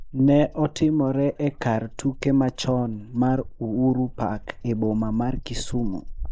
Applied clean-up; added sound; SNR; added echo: neural mask model Resemble Enhance denoiser.